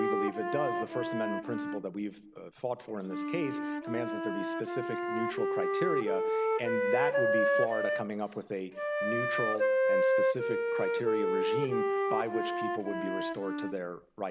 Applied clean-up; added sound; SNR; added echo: none; Wind instrument, woodwind instrument; -5 dB; none.